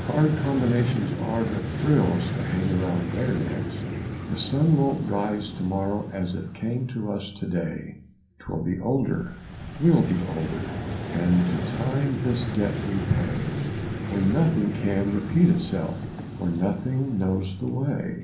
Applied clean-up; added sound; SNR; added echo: none; Vehicle; 6 dB; reverberation time 0.6 s.